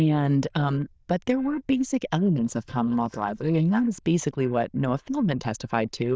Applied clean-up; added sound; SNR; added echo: neural diffusion model UNIVERSE++.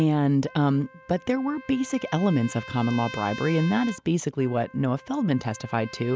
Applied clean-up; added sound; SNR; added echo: none; Trumpet; 17 dB; none.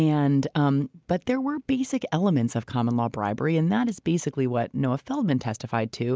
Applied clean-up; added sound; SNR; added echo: none; none; none; none.